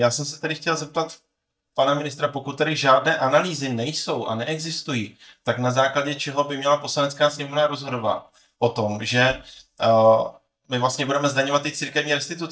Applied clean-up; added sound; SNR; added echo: neural mask model DeepFilterNet 3.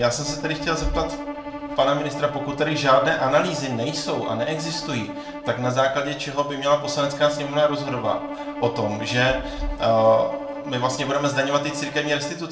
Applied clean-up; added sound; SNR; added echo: none; Bowed string instrument; 10 dB; reverberation time 0.4 s.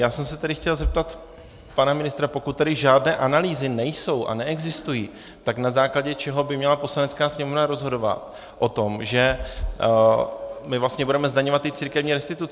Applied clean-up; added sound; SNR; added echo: none; none; none; none.